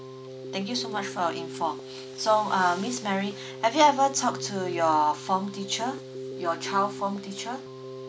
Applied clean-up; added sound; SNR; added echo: none; Keyboard (musical); 11 dB; none.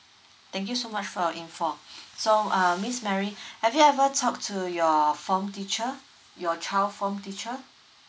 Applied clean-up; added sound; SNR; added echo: none; none; none; none.